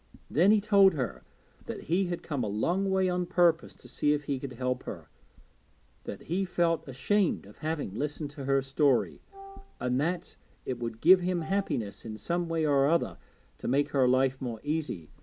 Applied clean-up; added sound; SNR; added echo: none; Wind instrument, woodwind instrument; 18 dB; none.